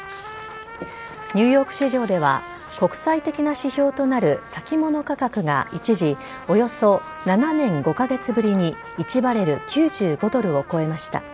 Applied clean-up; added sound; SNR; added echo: none; Trumpet; 16 dB; none.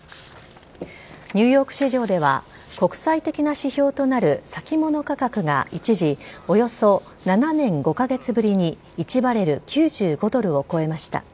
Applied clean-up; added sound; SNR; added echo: none; none; none; none.